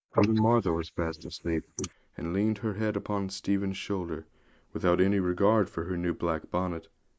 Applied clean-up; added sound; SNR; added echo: neural mask model Resemble Enhance denoiser.